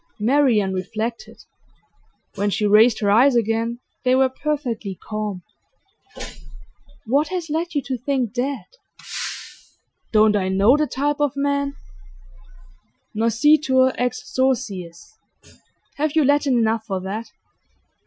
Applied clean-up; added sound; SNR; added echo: classical method Wiener filter.